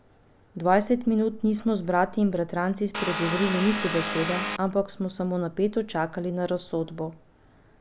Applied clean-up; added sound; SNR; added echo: none; Vehicle; 3 dB; none.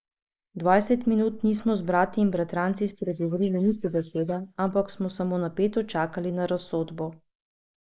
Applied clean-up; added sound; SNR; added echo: neural mask model Resemble Enhance denoiser.